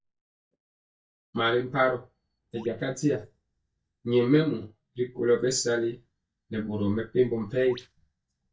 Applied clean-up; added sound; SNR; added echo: neural mask model DeepFilterNet 3.